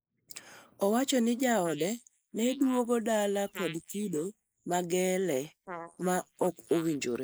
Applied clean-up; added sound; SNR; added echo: neural mask model Resemble Enhance denoiser.